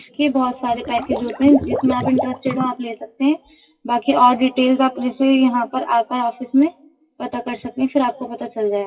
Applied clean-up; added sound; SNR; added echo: classical method WPE with log-MMSE.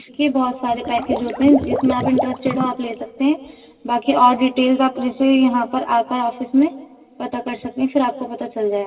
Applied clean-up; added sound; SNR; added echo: none; Water / Liquid; 8 dB; reverberation time 2.3 s.